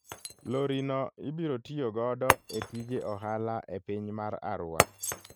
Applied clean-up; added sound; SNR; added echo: neural mask model RNNoise.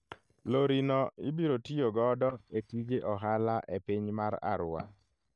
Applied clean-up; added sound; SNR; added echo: neural mask model DeepFilterNet 3.